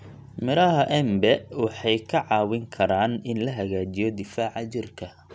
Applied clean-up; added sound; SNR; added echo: none; none; none; none.